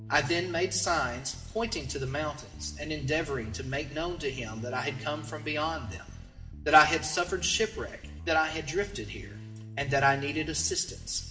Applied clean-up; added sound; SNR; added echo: none; Bass guitar; 13 dB; reverberation time 0.8 s.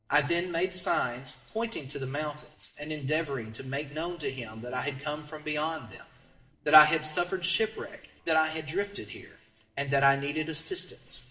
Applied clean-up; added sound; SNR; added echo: neural separator model SepFormer DNS4.